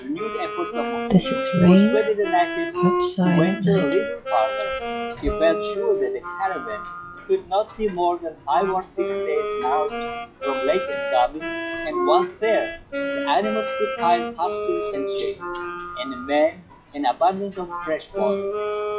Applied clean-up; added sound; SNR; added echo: classical method log-MMSE.